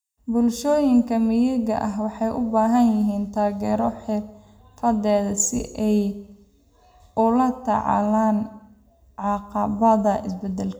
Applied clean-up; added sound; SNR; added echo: none; none; none; reverberation time 0.8 s.